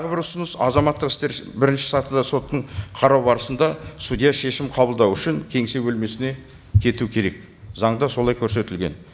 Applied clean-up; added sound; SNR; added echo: none; none; none; none.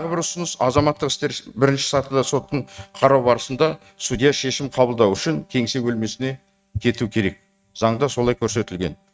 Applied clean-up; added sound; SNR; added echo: neural mask model RNNoise.